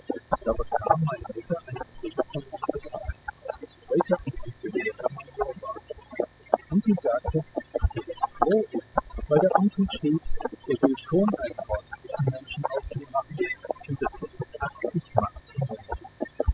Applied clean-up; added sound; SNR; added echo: classical method spectral subtraction.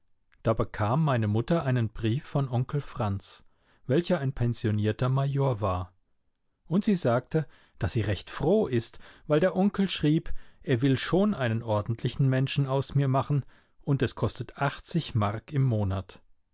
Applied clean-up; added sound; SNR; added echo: none; none; none; none.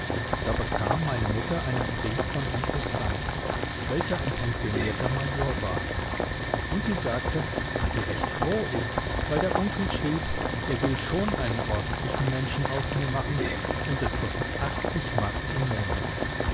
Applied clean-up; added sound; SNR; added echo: none; Boiling; -2 dB; none.